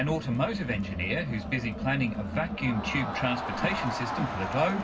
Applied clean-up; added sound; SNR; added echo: none; Crowd; 5 dB; reverberation time 0.4 s.